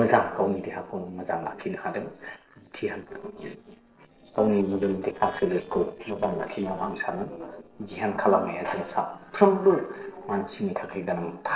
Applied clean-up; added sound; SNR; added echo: neural separator model SepFormer DNS4.